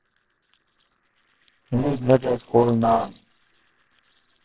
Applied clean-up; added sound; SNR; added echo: neural separator model SepFormer WHAMR!.